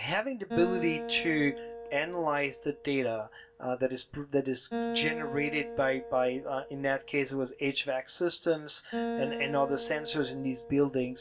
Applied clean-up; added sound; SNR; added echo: none; Acoustic guitar; 8 dB; reverberation time 0.2 s.